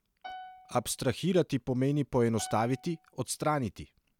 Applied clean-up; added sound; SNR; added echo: none; Piano; 18 dB; none.